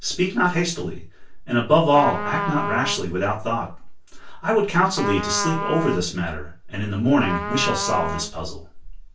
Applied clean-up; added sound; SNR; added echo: none; Trumpet; 6 dB; reverberation time 0.1 s.